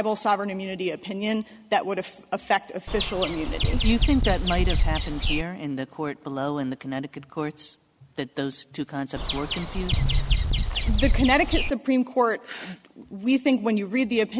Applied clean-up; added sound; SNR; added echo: none; Bird vocalization, bird call, bird song; -3 dB; none.